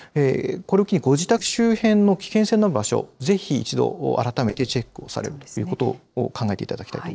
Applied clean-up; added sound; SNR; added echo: neural separator model SepFormer DNS4.